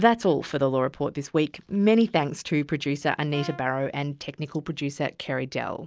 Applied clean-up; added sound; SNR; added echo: none; Brass instrument; 19 dB; none.